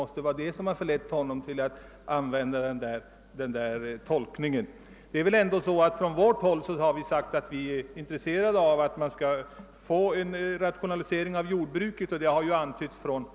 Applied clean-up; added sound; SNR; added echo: none; none; none; none.